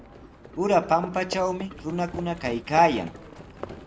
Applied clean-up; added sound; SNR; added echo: none; Livestock, farm animals, working animals; 14 dB; none.